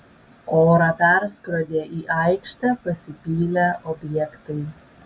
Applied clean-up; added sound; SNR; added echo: none; none; none; none.